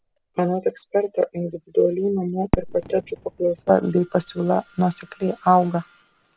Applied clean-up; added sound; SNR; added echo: none; Fireworks; 13 dB; none.